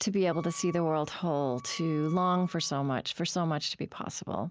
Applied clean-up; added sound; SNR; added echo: none; Wind instrument, woodwind instrument; 19 dB; none.